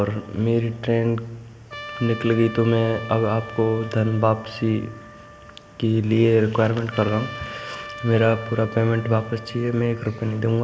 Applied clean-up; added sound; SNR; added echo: none; Trumpet; 17 dB; none.